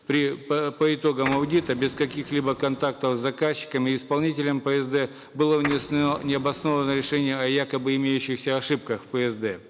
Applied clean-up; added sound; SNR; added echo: none; Printer; 13 dB; none.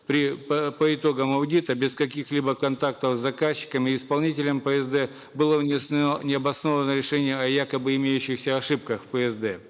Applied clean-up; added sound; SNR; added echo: neural mask model Resemble Enhance denoiser.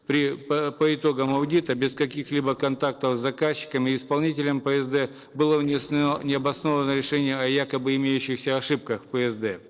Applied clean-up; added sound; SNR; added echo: neural separator model SepFormer DNS4.